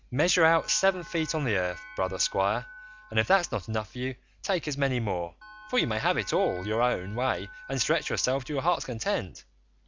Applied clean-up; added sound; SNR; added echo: none; Bell; 19 dB; none.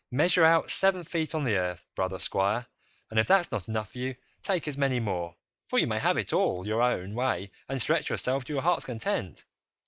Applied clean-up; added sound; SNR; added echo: neural mask model Resemble Enhance denoiser.